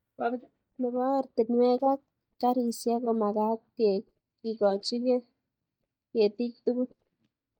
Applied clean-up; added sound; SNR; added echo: neural mask model DeepFilterNet 3.